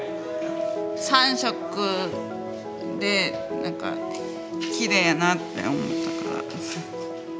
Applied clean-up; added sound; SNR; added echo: none; none; none; none.